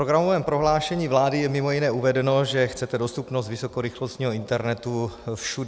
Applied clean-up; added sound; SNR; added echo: none; none; none; none.